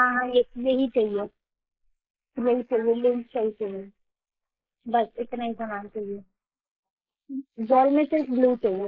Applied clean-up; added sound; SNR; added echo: neural mask model Resemble Enhance denoiser.